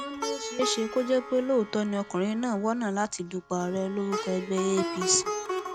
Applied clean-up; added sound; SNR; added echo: none; Plucked string instrument; 7 dB; none.